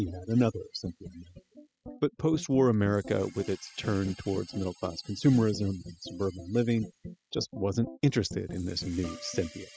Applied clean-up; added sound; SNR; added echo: classical method spectral subtraction.